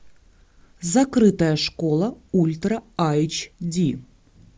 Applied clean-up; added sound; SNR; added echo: none; none; none; none.